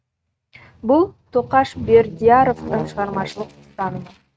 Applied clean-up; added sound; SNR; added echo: neural mask model RNNoise.